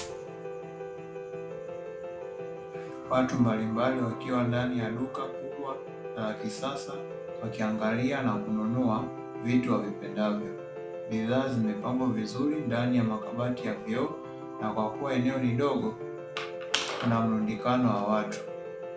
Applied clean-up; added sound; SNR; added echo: none; Piano; 8 dB; none.